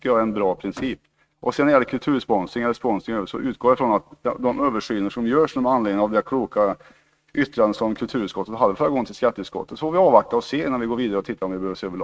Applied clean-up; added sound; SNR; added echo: neural mask model RNNoise.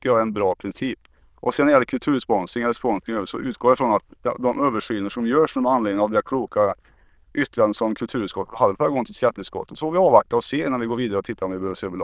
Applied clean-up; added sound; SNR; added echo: neural diffusion model UNIVERSE++.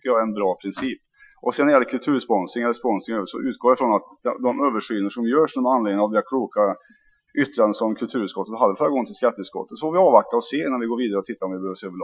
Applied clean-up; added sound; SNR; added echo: classical method Wiener filter.